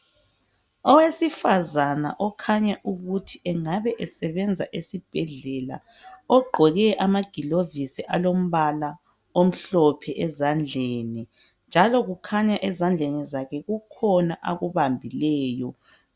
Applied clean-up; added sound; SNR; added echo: none; none; none; none.